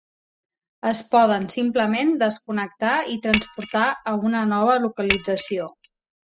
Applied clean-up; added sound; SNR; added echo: classical method spectral subtraction.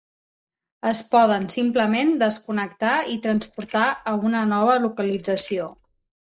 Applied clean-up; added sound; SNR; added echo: neural mask model Resemble Enhance denoiser.